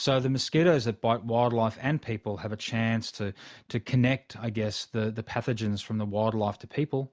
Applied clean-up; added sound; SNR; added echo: none; none; none; none.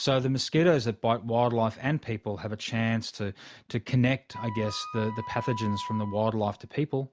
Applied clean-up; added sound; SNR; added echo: none; Wind instrument, woodwind instrument; 11 dB; none.